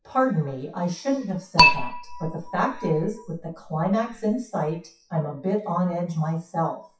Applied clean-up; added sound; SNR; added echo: classical method WPE with log-MMSE.